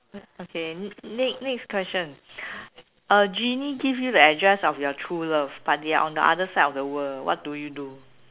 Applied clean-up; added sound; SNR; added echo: none; none; none; none.